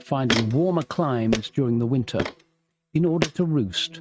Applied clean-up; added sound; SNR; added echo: neural mask model RNNoise.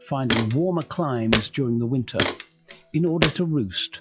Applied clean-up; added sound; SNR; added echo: classical method log-MMSE.